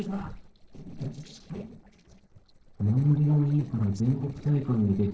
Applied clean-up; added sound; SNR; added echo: neural separator model SepFormer DNS4.